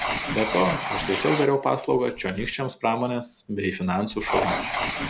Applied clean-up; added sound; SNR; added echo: none; Writing; 5 dB; none.